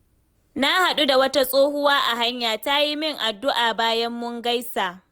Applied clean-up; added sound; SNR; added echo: none; none; none; none.